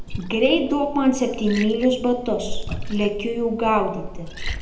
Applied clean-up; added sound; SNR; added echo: none; Liquid; 8 dB; reverberation time 0.7 s.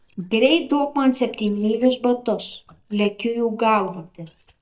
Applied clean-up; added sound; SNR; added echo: neural mask model DeepFilterNet 3.